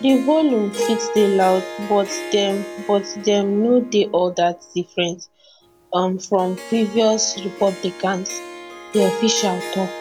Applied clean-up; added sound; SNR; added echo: none; Harp; 11 dB; none.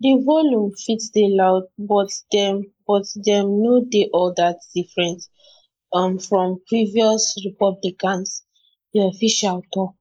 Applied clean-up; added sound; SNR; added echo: neural mask model Resemble Enhance denoiser.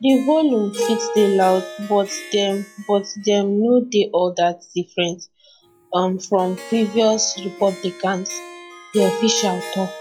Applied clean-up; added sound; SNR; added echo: classical method log-MMSE.